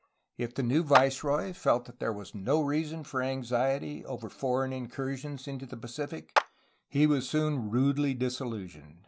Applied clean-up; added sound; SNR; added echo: none; Clapping; 4 dB; none.